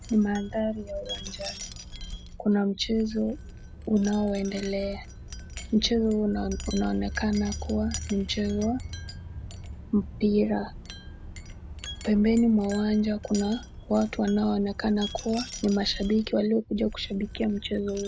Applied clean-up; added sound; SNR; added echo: none; Wind chime; 12 dB; none.